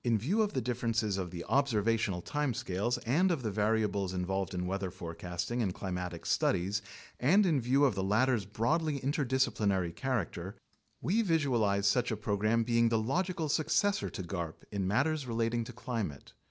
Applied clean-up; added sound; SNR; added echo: none; none; none; none.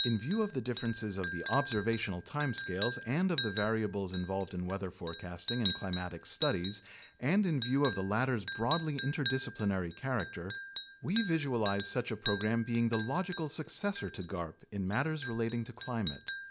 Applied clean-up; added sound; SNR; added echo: none; Chink, clink; -1 dB; none.